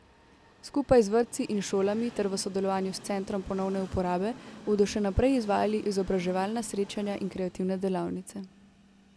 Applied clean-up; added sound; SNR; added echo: none; Train; 19 dB; none.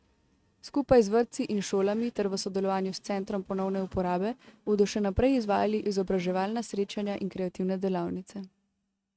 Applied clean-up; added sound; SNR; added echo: neural mask model RNNoise.